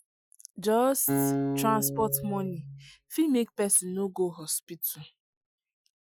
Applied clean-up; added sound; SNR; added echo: classical method Wiener filter.